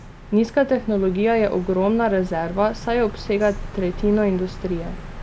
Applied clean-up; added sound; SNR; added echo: none; Bird vocalization, bird call, bird song; 13 dB; none.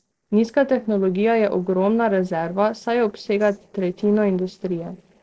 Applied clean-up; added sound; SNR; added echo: neural separator model SepFormer DNS4.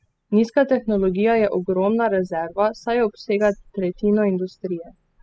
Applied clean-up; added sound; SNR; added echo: classical method spectral subtraction.